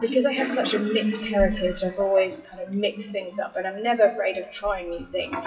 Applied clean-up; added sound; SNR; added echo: classical method WPE with log-MMSE.